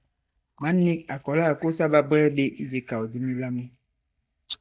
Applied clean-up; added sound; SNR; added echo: neural mask model DeepFilterNet 3.